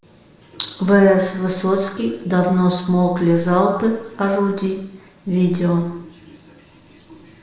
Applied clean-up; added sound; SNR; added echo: none; none; none; reverberation time 0.8 s.